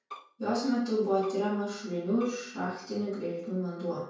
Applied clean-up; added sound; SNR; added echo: none; Bowed string instrument; 18 dB; reverberation time 0.5 s.